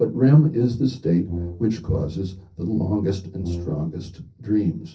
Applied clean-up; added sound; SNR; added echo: neural separator model SepFormer DNS4.